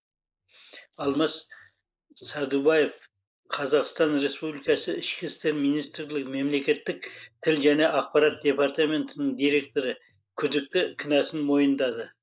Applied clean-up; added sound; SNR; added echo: neural mask model Resemble Enhance denoiser.